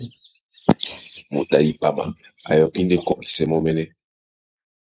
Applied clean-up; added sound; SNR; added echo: neural mask model Resemble Enhance denoiser.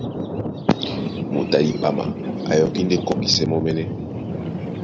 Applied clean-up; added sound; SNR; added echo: none; Thunder; 3 dB; none.